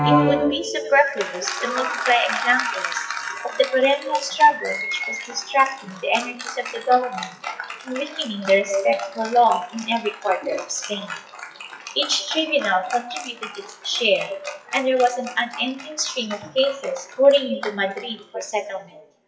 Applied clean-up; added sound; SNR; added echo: classical method WPE with log-MMSE.